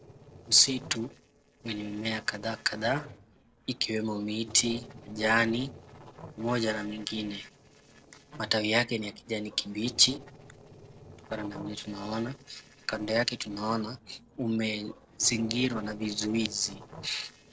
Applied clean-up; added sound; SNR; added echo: neural separator model SepFormer DNS4.